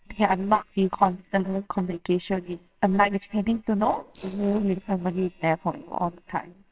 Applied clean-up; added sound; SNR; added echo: neural separator model SepFormer WHAMR!.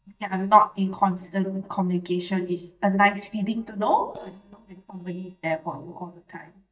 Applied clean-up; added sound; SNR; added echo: neural mask model DeepFilterNet 3.